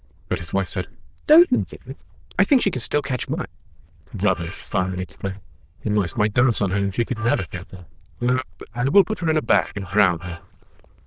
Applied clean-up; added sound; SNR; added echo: neural diffusion model UNIVERSE++.